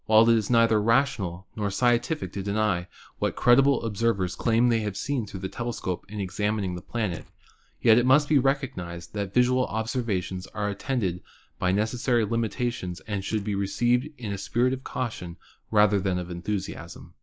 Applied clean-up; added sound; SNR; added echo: neural mask model Resemble Enhance denoiser.